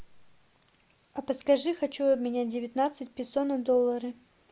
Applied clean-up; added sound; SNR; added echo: none; none; none; none.